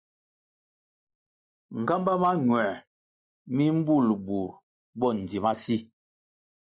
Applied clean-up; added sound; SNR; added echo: neural mask model Resemble Enhance denoiser.